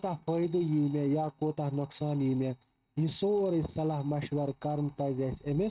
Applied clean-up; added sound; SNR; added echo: neural mask model RNNoise.